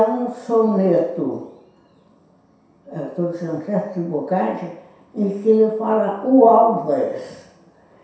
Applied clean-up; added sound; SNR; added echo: none; none; none; reverberation time 0.7 s.